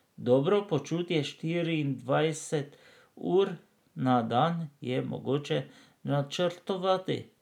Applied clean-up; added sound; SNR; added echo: none; none; none; none.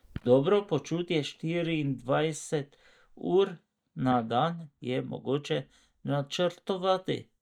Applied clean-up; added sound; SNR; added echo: neural mask model DeepFilterNet 3.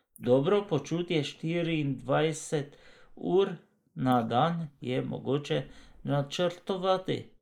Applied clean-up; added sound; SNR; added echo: neural mask model Resemble Enhance denoiser.